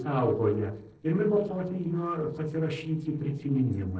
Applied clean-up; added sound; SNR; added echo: neural separator model SepFormer DNS4.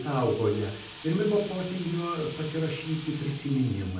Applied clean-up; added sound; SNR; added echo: none; Drill; 12 dB; reverberation time 0.6 s.